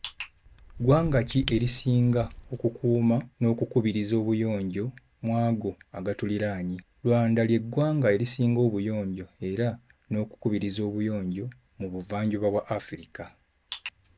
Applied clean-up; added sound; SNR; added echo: none; Shatter / Crushing; 12 dB; none.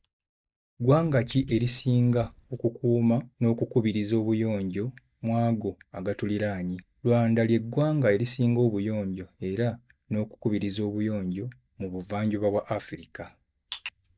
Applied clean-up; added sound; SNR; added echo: neural mask model DeepFilterNet 3.